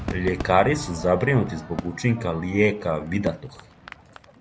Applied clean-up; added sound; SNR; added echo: none; Crowd / Fireworks; 12 dB; none.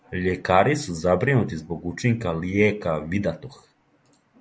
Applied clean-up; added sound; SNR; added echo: none; none; none; none.